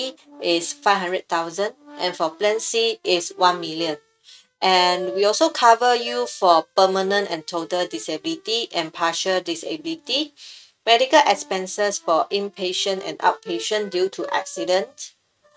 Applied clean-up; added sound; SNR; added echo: neural mask model RNNoise.